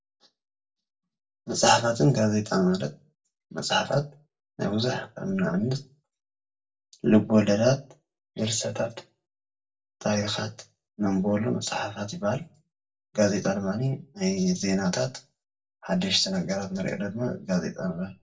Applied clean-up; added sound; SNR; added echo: none; none; none; reverberation time 0.2 s.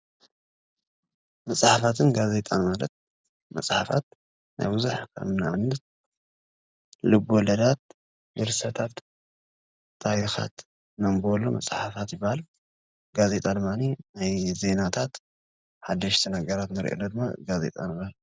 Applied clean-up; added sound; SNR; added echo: none; none; none; none.